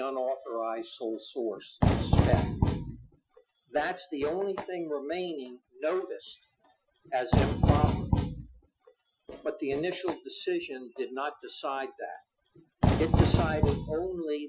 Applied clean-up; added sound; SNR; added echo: classical method Wiener filter.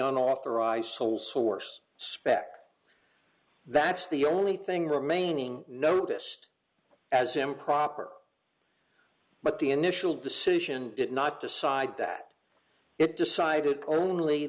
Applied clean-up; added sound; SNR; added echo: none; none; none; none.